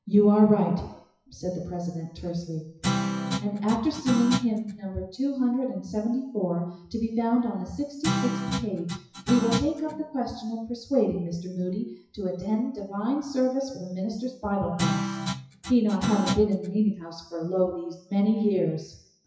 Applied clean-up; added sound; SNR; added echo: classical method WPE with log-MMSE.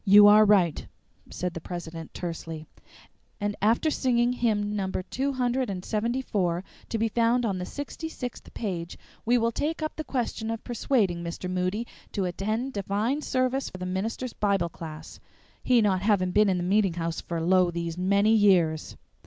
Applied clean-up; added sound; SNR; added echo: none; none; none; none.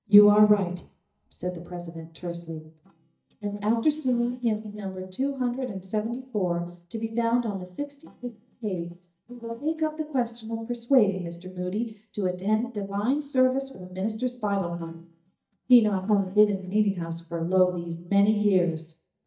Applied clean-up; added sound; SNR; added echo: neural mask model DeepFilterNet 3.